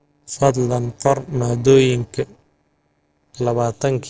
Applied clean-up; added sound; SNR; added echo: neural separator model SepFormer DNS4.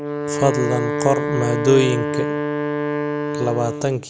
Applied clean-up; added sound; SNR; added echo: none; Wind instrument, woodwind instrument; 2 dB; none.